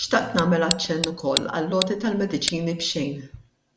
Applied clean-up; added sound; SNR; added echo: none; Tick; 7 dB; none.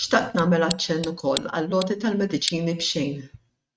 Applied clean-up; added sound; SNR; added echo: neural mask model RNNoise.